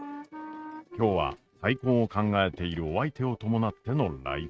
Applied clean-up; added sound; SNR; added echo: neural mask model RNNoise.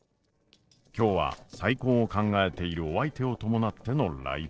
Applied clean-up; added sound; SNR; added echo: neural separator model SepFormer DNS4.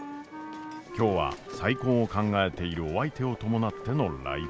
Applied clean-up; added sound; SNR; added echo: none; Wind instrument, woodwind instrument; 13 dB; none.